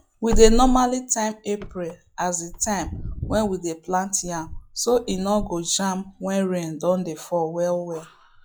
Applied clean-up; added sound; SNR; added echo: classical method log-MMSE.